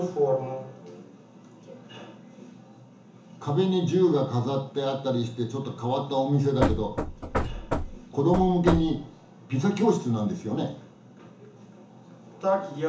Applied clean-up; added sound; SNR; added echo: none; Knock / Wood; 2 dB; reverberation time 0.7 s.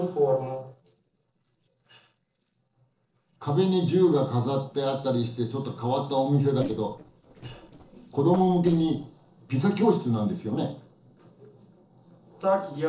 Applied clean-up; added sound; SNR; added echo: neural separator model SepFormer DNS4.